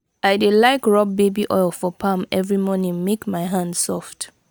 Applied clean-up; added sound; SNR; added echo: none; none; none; none.